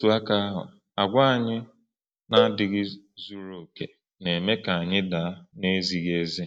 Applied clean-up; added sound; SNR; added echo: neural mask model DeepFilterNet 3.